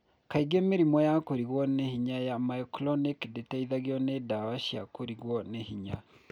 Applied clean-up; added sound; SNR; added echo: none; none; none; none.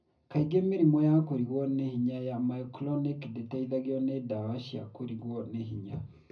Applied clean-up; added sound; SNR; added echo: none; none; none; reverberation time 0.4 s.